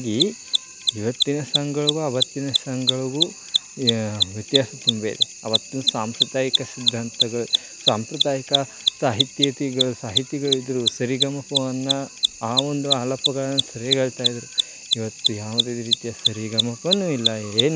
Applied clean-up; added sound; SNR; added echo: none; Mechanisms; 0 dB; none.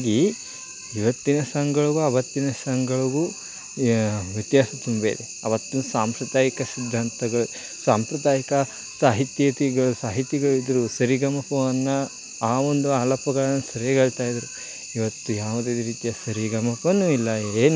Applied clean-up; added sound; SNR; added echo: none; none; none; none.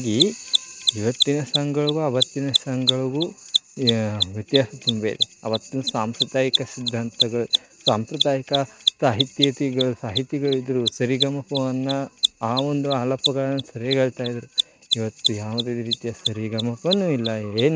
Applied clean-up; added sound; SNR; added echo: neural mask model RNNoise.